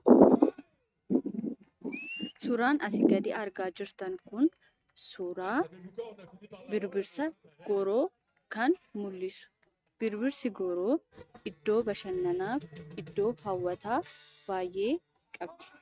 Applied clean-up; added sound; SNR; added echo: neural mask model RNNoise.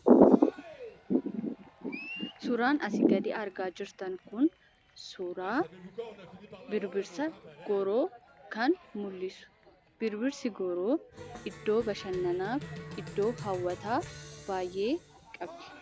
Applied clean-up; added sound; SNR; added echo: none; Cheering; 17 dB; none.